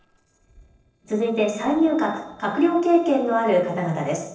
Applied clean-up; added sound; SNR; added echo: neural separator model SepFormer DNS4.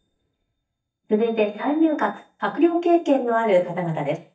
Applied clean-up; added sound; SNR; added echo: neural mask model DeepFilterNet 3.